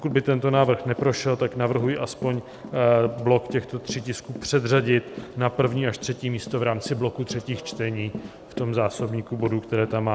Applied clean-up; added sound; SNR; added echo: none; Run; 16 dB; none.